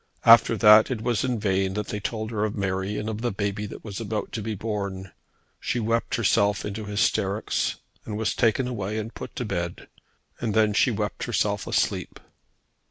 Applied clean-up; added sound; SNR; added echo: none; none; none; none.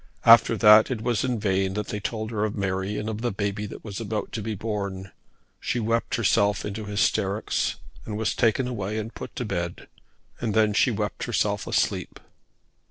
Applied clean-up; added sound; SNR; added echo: neural separator model SepFormer DNS4.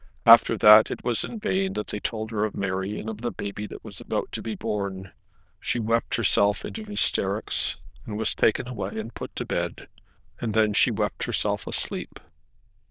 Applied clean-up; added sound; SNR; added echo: neural diffusion model UNIVERSE++.